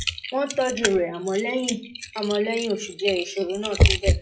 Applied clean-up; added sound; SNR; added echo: classical method WPE with log-MMSE.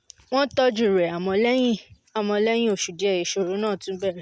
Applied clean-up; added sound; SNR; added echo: none; none; none; none.